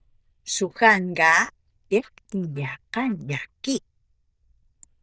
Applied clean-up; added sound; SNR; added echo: neural diffusion model UNIVERSE++.